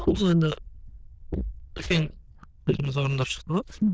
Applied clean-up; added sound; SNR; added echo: neural diffusion model UNIVERSE++.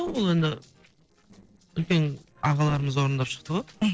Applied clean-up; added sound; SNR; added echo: neural separator model SepFormer DNS4.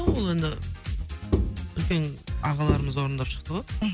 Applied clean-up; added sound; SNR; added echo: none; Bowed string instrument; 3 dB; none.